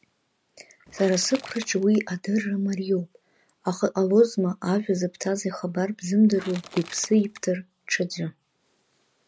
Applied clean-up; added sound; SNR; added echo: none; Crushing / Wood; 17 dB; none.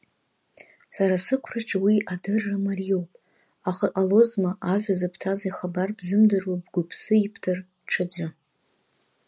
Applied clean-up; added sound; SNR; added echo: none; none; none; none.